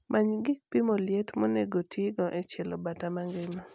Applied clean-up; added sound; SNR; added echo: none; none; none; none.